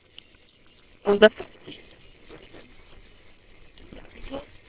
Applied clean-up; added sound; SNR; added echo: neural separator model SepFormer WHAMR!.